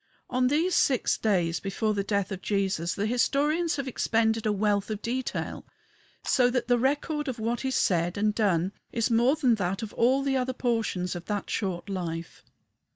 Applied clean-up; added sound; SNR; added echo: neural mask model DeepFilterNet 3.